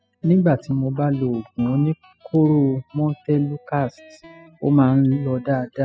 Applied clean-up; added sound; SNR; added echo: classical method spectral subtraction.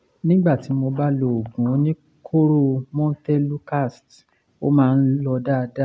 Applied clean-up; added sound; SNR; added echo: none; none; none; none.